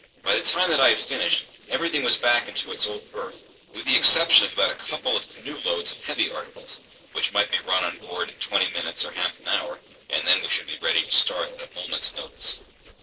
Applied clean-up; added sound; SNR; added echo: neural separator model SepFormer DNS4.